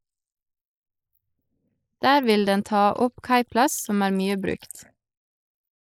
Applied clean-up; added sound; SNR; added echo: neural mask model Resemble Enhance denoiser.